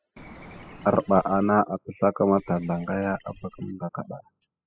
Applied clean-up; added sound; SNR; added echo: classical method spectral subtraction.